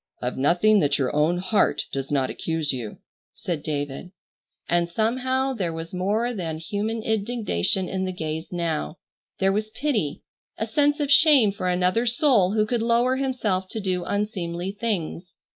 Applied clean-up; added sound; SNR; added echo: neural mask model Resemble Enhance denoiser.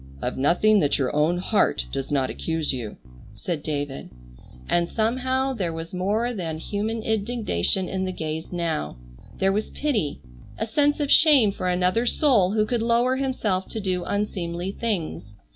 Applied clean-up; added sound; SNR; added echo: none; Bass guitar; 17 dB; none.